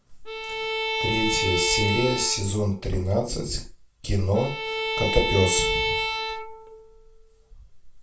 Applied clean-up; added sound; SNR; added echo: none; Bowed string instrument; 1 dB; reverberation time 0.3 s.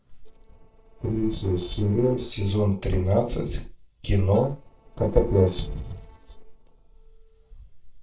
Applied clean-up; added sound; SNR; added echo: neural separator model SepFormer DNS4.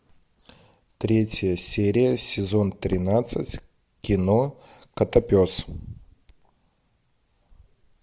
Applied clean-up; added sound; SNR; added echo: none; none; none; none.